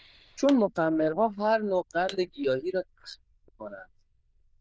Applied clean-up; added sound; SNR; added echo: neural diffusion model UNIVERSE++.